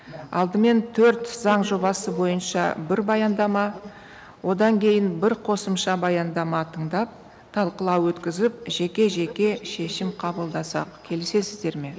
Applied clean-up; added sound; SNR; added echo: none; none; none; none.